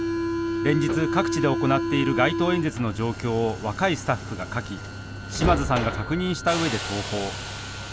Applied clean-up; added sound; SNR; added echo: none; Subway, metro, underground; 3 dB; none.